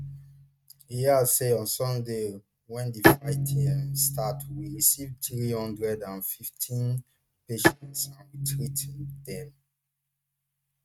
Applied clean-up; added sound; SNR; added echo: neural mask model RNNoise.